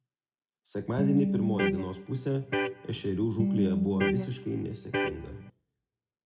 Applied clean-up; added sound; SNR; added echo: none; Electric guitar; -2 dB; reverberation time 0.3 s.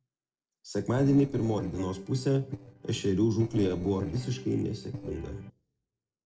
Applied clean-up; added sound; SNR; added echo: neural separator model SepFormer DNS4.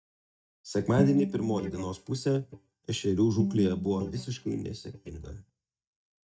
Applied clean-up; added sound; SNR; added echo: neural mask model DeepFilterNet 3.